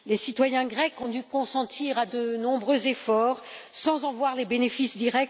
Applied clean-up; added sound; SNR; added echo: none; none; none; none.